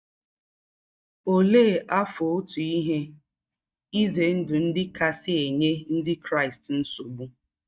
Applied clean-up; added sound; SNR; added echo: neural mask model DeepFilterNet 3.